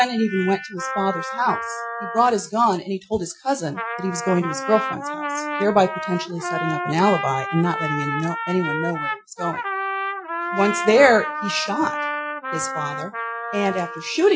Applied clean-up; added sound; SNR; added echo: classical method Wiener filter.